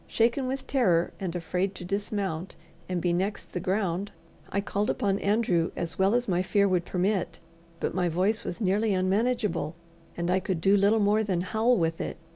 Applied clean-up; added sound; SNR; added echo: none; none; none; none.